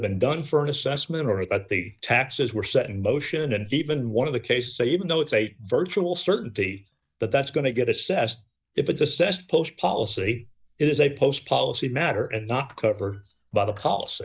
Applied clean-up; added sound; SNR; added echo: neural mask model DeepFilterNet 3.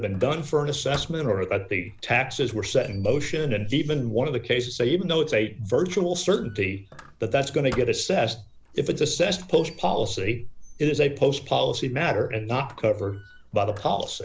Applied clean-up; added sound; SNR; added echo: none; Squeak; 16 dB; none.